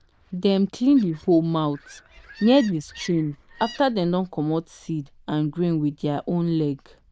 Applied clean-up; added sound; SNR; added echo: neural diffusion model UNIVERSE++.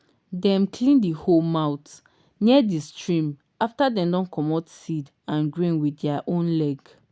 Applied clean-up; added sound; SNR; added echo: none; none; none; none.